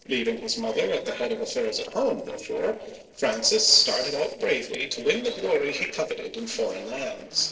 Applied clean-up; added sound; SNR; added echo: neural separator model SepFormer DNS4.